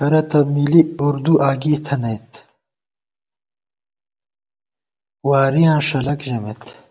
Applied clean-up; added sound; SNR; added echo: none; none; none; none.